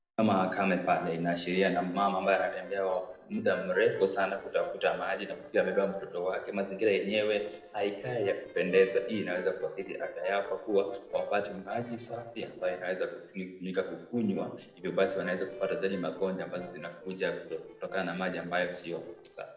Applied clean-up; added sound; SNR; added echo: neural separator model SepFormer DNS4.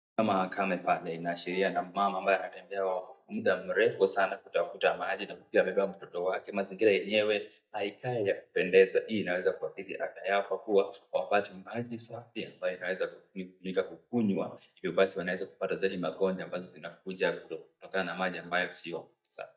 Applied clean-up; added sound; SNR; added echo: neural mask model DeepFilterNet 3.